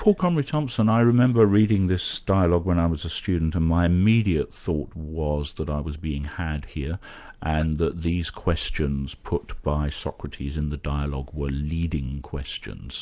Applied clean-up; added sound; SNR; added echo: none; none; none; none.